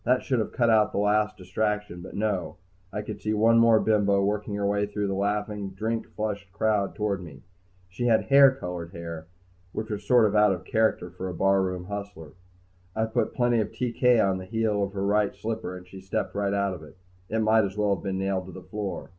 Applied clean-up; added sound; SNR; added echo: none; none; none; none.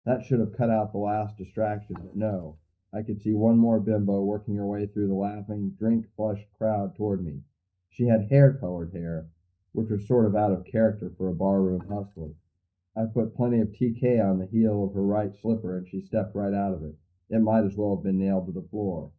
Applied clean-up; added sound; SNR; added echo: neural mask model DeepFilterNet 3.